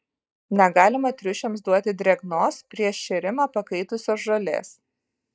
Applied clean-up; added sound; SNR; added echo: neural mask model DeepFilterNet 3.